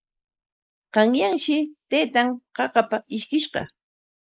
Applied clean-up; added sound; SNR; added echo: neural mask model Resemble Enhance denoiser.